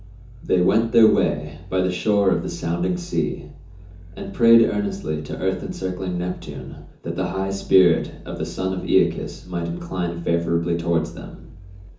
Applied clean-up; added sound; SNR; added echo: none; Growling; 18 dB; reverberation time 0.6 s.